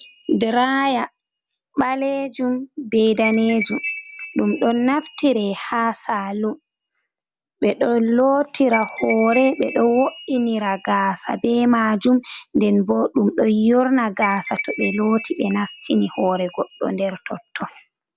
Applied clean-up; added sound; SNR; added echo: none; Chime; 11 dB; none.